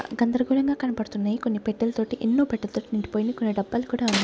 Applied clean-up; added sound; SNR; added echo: none; Slam; 14 dB; none.